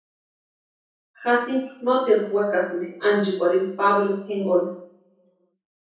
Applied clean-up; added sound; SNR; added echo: none; none; none; reverberation time 0.6 s.